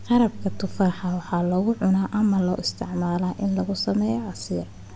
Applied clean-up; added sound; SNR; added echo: none; none; none; none.